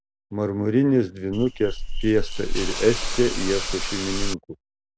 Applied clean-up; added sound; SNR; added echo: none; Hiss / Insect; 1 dB; none.